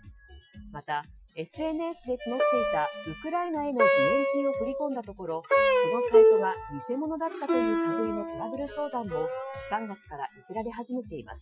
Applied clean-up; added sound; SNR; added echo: classical method Wiener filter.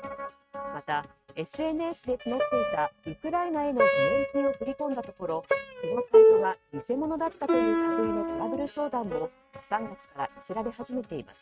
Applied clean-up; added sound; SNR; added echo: neural mask model RNNoise.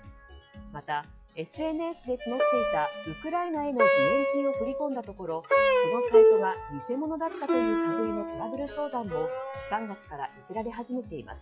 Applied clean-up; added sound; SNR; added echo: classical method log-MMSE.